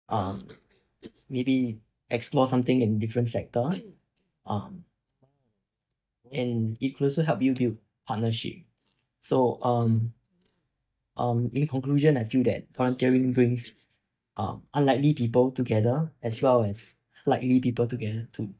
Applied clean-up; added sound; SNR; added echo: neural mask model DeepFilterNet 3.